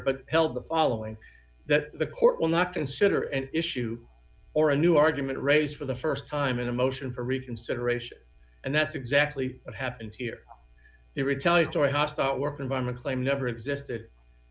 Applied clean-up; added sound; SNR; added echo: none; none; none; none.